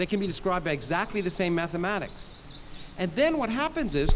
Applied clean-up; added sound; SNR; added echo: none; Water; 5 dB; none.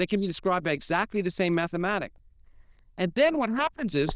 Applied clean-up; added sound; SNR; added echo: neural diffusion model UNIVERSE++.